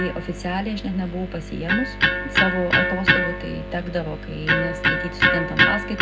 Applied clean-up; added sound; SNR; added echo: none; Electric guitar; -5 dB; reverberation time 0.3 s.